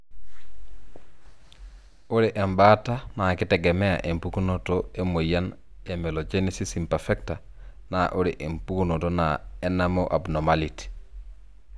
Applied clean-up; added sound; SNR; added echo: none; none; none; none.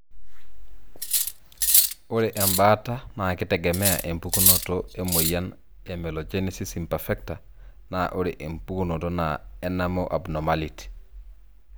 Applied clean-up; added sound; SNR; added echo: none; Cutlery, silverware; -3 dB; none.